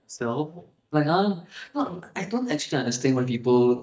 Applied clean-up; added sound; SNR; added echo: neural mask model DeepFilterNet 3.